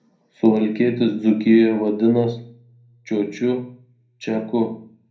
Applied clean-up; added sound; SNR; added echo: none; none; none; reverberation time 0.5 s.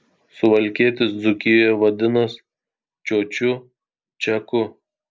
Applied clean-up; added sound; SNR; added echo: none; none; none; none.